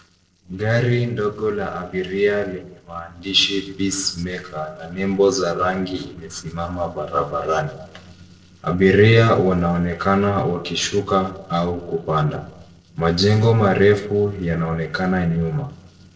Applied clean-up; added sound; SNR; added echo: neural separator model SepFormer DNS4.